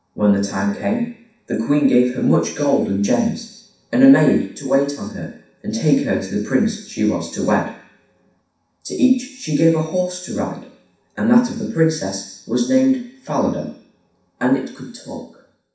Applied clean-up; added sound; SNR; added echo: none; none; none; reverberation time 0.7 s.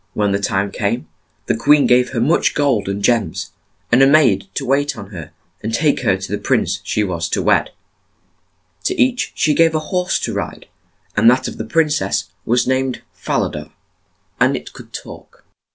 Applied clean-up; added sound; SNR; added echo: none; none; none; none.